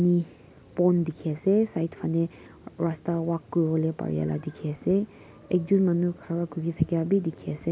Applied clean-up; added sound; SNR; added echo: none; none; none; none.